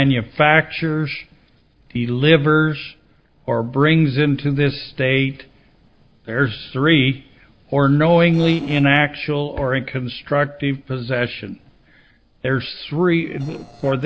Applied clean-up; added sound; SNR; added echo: neural separator model SepFormer DNS4.